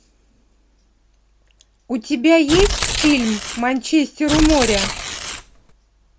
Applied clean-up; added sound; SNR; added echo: none; Tearing; 3 dB; none.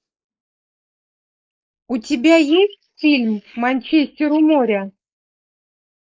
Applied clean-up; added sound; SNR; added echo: neural mask model Resemble Enhance denoiser.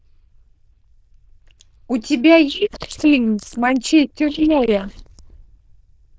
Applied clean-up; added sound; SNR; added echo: neural diffusion model UNIVERSE++.